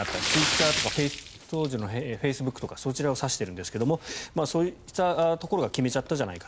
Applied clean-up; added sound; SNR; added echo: none; Splash, splatter; 6 dB; none.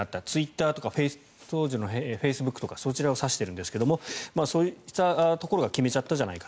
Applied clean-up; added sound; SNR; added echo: none; none; none; none.